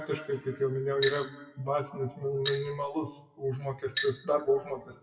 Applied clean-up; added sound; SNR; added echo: classical method WPE with log-MMSE.